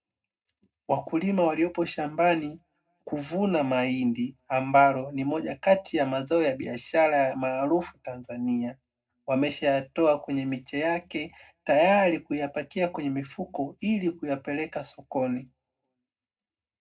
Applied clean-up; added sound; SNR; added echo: none; none; none; reverberation time 0.2 s.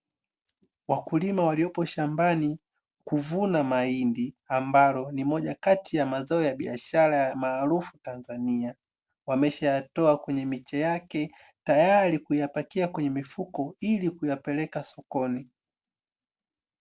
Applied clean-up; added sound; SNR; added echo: none; none; none; none.